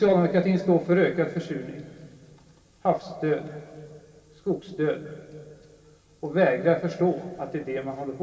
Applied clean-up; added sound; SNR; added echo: none; none; none; reverberation time 2.5 s.